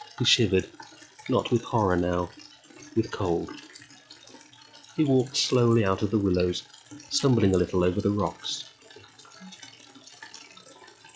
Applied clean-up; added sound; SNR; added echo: classical method log-MMSE.